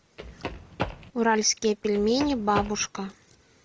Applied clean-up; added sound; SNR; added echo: none; Run; 8 dB; none.